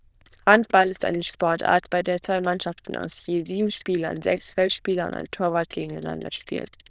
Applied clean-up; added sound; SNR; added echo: neural diffusion model UNIVERSE++.